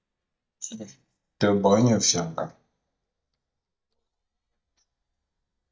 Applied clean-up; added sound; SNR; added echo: neural mask model DeepFilterNet 3.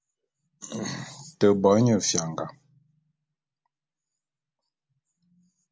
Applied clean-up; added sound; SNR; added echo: none; none; none; none.